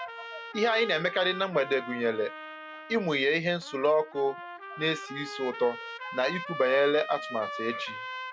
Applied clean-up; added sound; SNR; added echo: none; Trumpet; 10 dB; none.